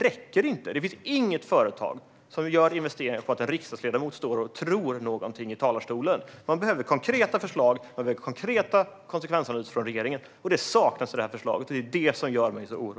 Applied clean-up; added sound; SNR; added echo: none; none; none; none.